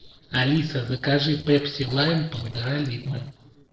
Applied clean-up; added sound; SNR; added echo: neural separator model SepFormer DNS4.